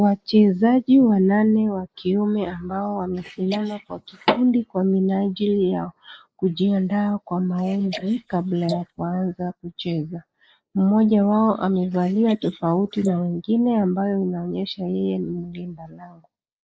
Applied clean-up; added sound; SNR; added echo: neural mask model Resemble Enhance denoiser.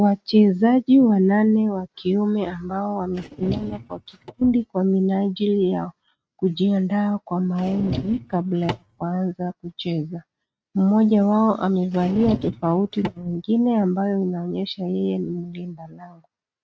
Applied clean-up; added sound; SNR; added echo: neural mask model RNNoise.